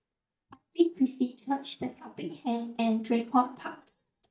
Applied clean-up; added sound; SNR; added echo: neural mask model DeepFilterNet 3.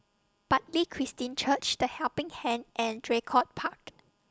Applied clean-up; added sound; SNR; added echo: none; none; none; none.